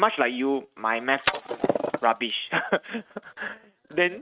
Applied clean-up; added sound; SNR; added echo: neural mask model RNNoise.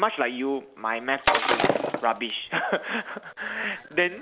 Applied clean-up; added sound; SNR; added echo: none; Shatter; -2 dB; none.